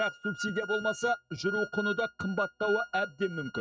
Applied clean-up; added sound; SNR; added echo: neural mask model RNNoise.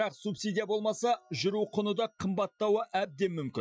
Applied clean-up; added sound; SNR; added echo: classical method Wiener filter.